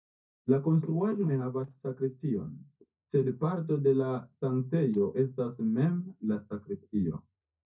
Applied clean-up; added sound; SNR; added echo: neural mask model DeepFilterNet 3.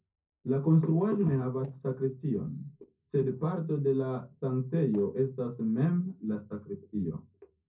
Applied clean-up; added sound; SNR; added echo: neural separator model SepFormer DNS4.